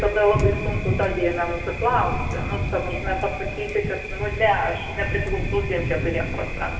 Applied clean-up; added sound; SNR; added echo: none; Thunder; 2 dB; reverberation time 1.9 s.